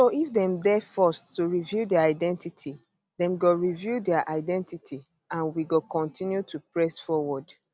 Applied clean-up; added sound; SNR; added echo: none; none; none; none.